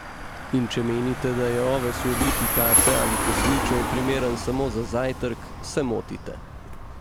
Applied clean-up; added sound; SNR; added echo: none; Engine / Car + Train; 1 dB; none.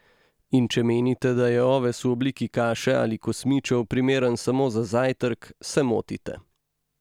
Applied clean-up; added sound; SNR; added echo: none; none; none; none.